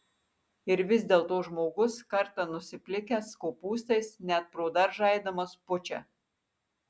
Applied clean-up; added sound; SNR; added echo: none; none; none; none.